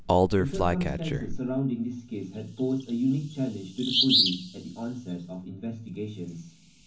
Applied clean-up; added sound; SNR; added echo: none; Bird vocalization, bird call, bird song; -1 dB; reverberation time 0.3 s.